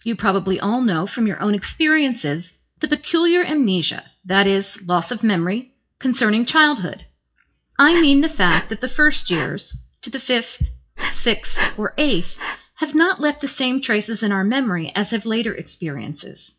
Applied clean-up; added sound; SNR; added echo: classical method WPE with log-MMSE.